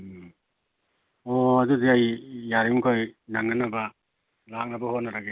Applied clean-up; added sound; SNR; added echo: none; none; none; none.